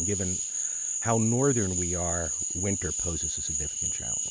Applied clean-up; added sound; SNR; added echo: none; Frog; -1 dB; none.